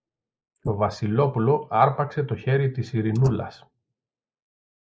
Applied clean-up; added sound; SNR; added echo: neural mask model Resemble Enhance denoiser.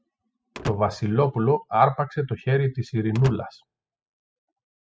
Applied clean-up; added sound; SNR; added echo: classical method spectral subtraction.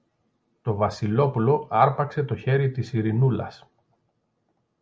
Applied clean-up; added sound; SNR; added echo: none; none; none; none.